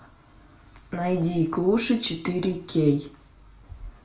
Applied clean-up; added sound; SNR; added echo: none; none; none; reverberation time 0.2 s.